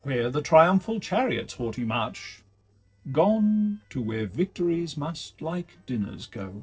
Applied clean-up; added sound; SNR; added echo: neural separator model SepFormer DNS4.